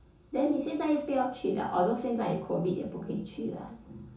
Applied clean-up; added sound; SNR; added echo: none; none; none; reverberation time 0.7 s.